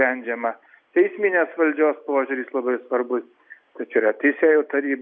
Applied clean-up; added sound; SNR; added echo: none; none; none; none.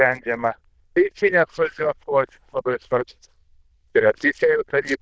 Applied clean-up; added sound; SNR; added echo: neural diffusion model UNIVERSE++.